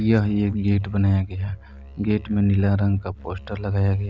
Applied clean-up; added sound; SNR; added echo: none; Musical instrument; 20 dB; none.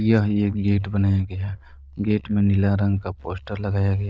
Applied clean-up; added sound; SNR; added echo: neural diffusion model UNIVERSE++.